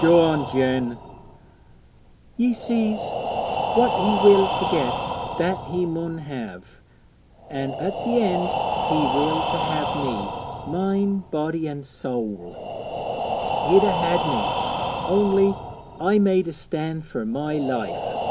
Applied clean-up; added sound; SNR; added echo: none; Breathing; 4 dB; none.